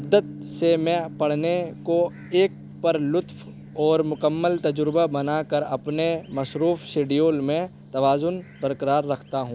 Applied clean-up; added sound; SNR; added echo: none; Gong; 18 dB; none.